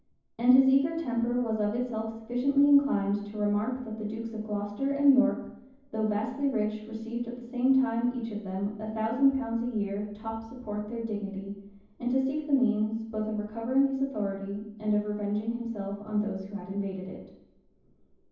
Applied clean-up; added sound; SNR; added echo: none; none; none; reverberation time 0.9 s.